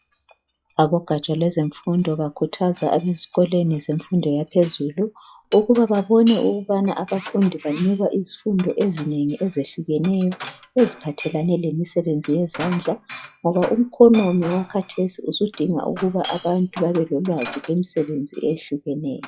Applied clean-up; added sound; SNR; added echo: classical method log-MMSE.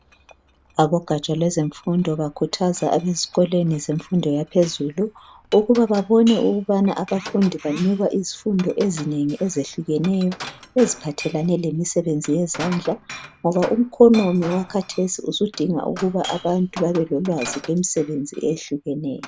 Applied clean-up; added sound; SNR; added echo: none; Glass; 18 dB; none.